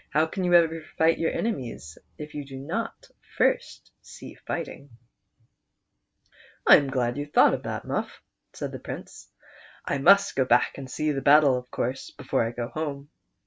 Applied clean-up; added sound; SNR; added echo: none; none; none; none.